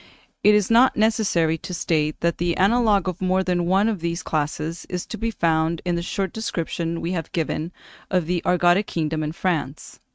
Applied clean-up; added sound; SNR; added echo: neural mask model RNNoise.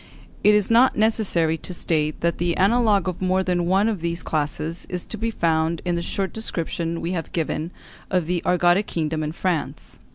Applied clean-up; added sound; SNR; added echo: none; Thunder; 13 dB; none.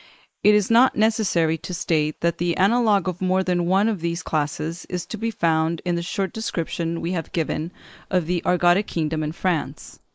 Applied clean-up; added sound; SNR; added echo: neural mask model Resemble Enhance denoiser.